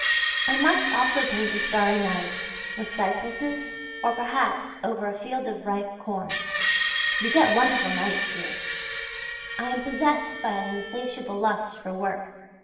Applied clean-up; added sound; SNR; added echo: none; Screech; 2 dB; reverberation time 1.4 s.